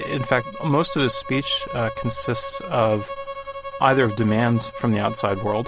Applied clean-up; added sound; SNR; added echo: none; Bowed string instrument; 11 dB; none.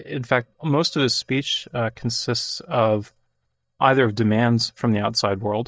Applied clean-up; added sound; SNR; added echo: neural mask model DeepFilterNet 3.